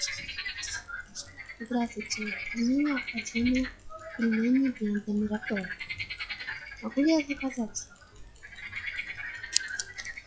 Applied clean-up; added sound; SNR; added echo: classical method log-MMSE.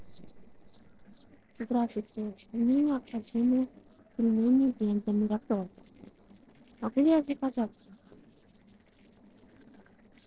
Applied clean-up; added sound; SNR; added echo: neural separator model SepFormer DNS4.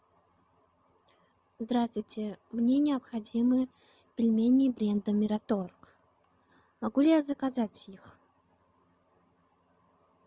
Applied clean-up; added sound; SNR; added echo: none; none; none; none.